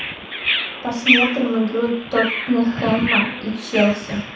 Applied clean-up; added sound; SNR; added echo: none; Bird vocalization, bird call, bird song; 2 dB; reverberation time 0.7 s.